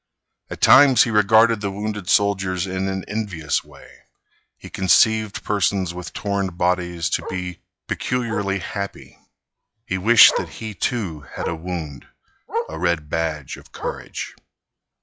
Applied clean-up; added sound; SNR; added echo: classical method log-MMSE.